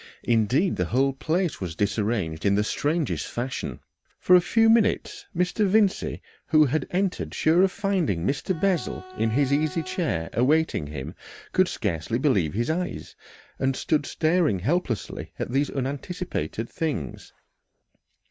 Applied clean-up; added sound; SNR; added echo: none; Bowed string instrument; 17 dB; none.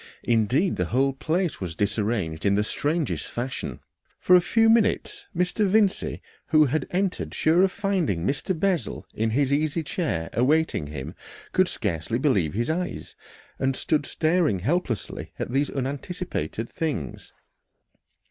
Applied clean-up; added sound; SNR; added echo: none; none; none; none.